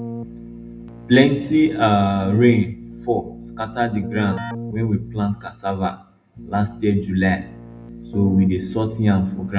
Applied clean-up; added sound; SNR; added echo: none; Keyboard (musical); 13 dB; reverberation time 0.2 s.